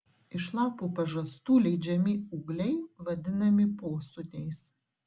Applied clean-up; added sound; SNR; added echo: none; none; none; none.